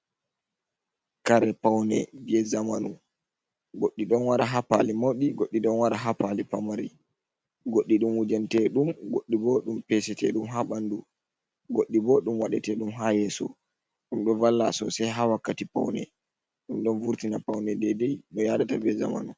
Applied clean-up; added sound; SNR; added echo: none; none; none; none.